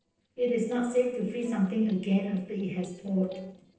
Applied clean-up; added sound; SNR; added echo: neural separator model SepFormer DNS4.